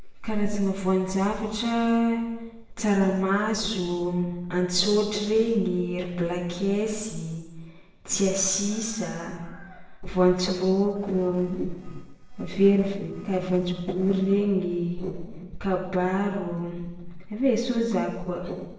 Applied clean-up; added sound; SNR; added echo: neural separator model SepFormer DNS4.